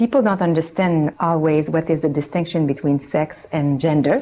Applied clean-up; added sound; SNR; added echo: none; none; none; none.